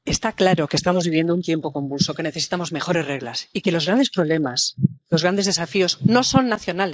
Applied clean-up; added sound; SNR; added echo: neural mask model Resemble Enhance denoiser.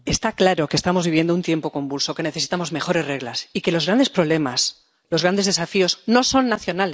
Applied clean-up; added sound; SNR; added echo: none; none; none; none.